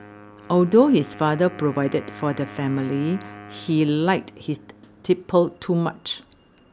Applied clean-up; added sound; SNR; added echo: none; Wind instrument, woodwind instrument; 20 dB; none.